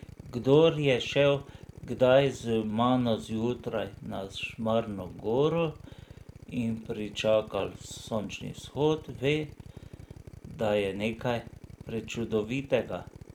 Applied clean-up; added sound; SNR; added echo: none; Drill; 18 dB; none.